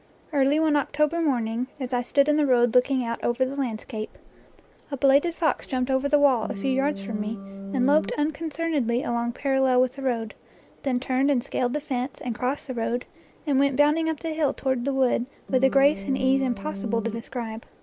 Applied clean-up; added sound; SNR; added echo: none; Organ; 8 dB; none.